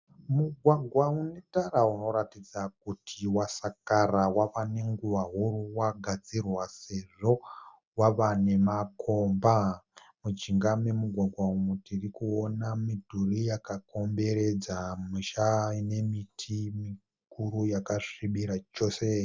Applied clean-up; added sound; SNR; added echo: none; none; none; none.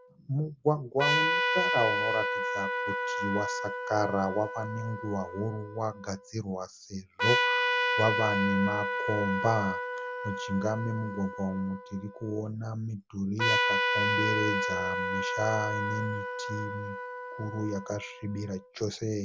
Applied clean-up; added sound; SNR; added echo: none; Trumpet; -1 dB; none.